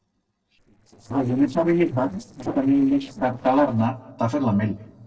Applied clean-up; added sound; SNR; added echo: neural separator model SepFormer DNS4.